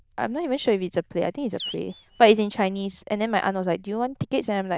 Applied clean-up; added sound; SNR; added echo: neural diffusion model UNIVERSE++.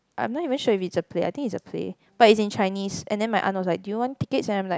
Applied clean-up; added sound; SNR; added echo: none; none; none; none.